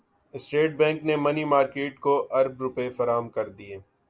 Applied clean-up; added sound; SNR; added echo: none; none; none; none.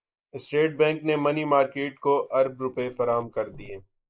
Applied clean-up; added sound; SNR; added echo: neural mask model Resemble Enhance denoiser.